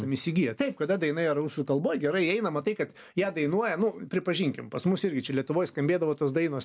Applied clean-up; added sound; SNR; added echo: none; none; none; none.